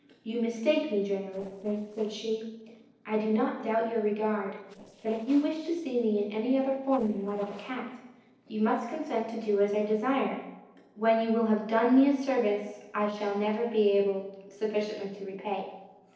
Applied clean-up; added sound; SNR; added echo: neural separator model SepFormer DNS4.